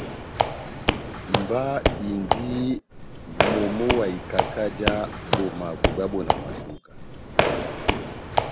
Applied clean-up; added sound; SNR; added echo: none; Squeak / Walk, footsteps; -3 dB; none.